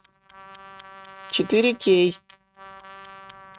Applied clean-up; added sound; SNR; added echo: neural mask model RNNoise.